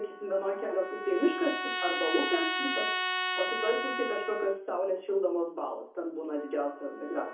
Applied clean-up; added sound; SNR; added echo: none; Trumpet; 4 dB; reverberation time 0.6 s.